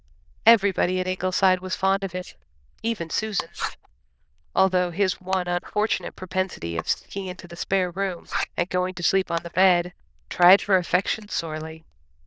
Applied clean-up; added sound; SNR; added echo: neural diffusion model UNIVERSE++.